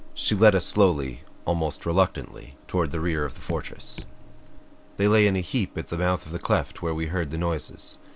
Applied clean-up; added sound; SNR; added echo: none; Raindrop / Drip; 15 dB; none.